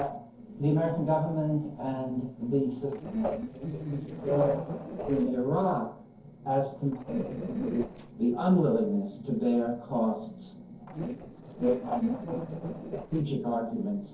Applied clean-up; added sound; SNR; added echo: neural separator model SepFormer DNS4.